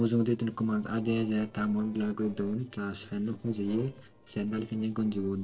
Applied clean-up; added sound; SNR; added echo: neural separator model SepFormer DNS4.